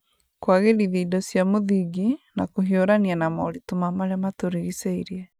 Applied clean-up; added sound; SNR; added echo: none; none; none; none.